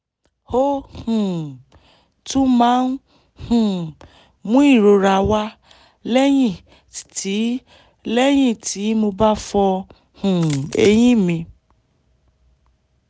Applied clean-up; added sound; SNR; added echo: none; Coin (dropping); 18 dB; none.